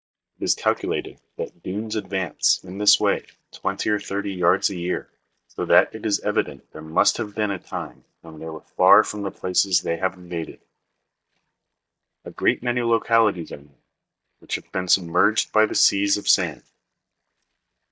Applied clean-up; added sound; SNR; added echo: neural mask model DeepFilterNet 3.